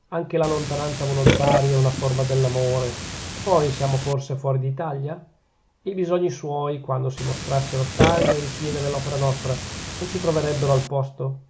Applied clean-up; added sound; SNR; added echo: none; Burping, eructation; 3 dB; none.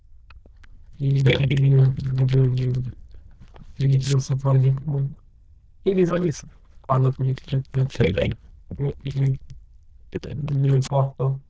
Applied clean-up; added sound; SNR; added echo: neural diffusion model UNIVERSE++.